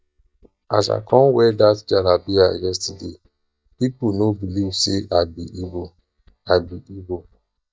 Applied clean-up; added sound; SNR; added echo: neural mask model DeepFilterNet 3.